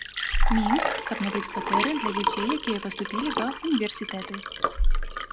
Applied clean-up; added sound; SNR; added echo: none; Liquid; -4 dB; none.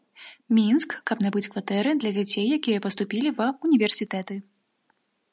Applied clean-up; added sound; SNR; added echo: none; none; none; none.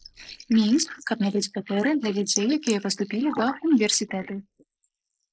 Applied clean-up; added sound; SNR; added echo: neural mask model Resemble Enhance denoiser.